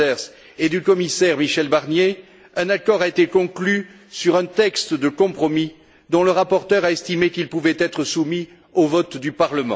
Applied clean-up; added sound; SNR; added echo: none; none; none; none.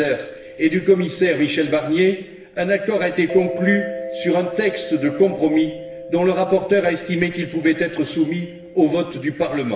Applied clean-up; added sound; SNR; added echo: none; Mallet percussion; 14 dB; reverberation time 1.0 s.